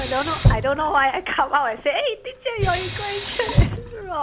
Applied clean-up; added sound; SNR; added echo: none; Sink (filling or washing); 1 dB; none.